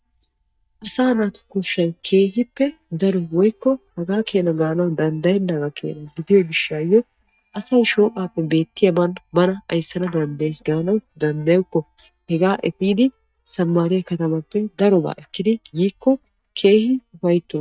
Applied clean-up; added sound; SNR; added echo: neural mask model DeepFilterNet 3.